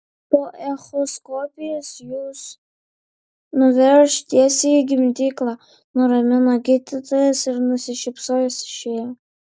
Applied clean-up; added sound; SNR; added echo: none; none; none; none.